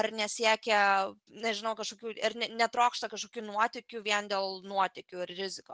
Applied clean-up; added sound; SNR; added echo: none; none; none; none.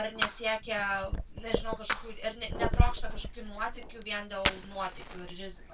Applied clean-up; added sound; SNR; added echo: none; Fire; -4 dB; reverberation time 0.1 s.